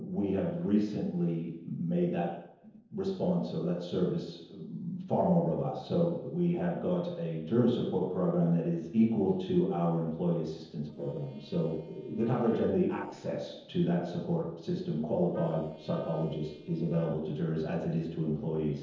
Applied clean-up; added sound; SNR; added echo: neural separator model SepFormer DNS4.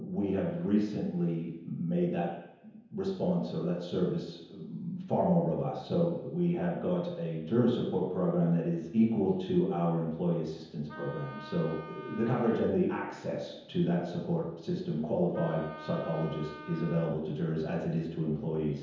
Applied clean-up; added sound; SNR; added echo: none; Wind instrument, woodwind instrument; 16 dB; reverberation time 0.9 s.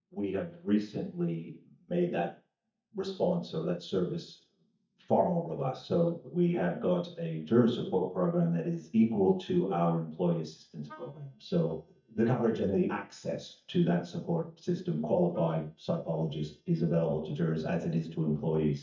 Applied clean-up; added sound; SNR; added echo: neural mask model DeepFilterNet 3.